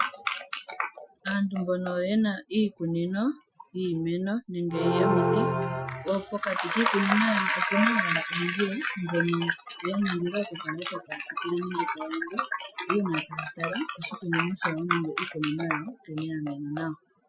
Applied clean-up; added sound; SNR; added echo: classical method Wiener filter.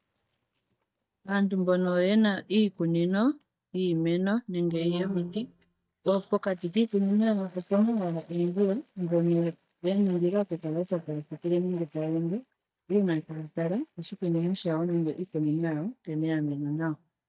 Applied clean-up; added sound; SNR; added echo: neural mask model DeepFilterNet 3.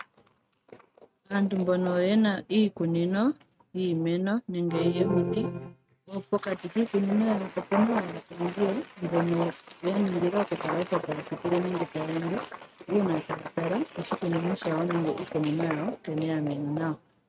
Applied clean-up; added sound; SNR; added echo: neural mask model RNNoise.